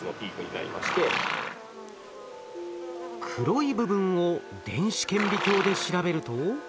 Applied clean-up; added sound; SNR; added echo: none; Livestock, farm animals, working animals; 6 dB; none.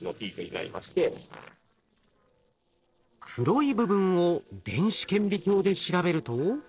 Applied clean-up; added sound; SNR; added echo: neural separator model SepFormer DNS4.